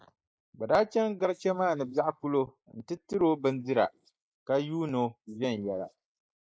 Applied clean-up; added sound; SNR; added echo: neural mask model Resemble Enhance denoiser.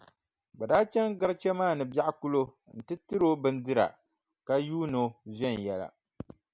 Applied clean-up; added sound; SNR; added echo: none; none; none; none.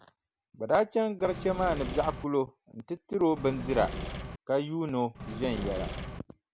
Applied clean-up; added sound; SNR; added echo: none; Engine / Mechanisms; 6 dB; none.